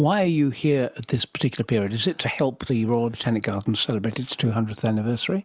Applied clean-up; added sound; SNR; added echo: none; none; none; none.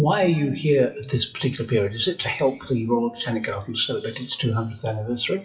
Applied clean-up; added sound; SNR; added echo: classical method WPE with log-MMSE.